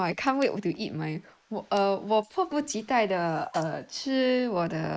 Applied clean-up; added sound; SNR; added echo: neural mask model Resemble Enhance denoiser.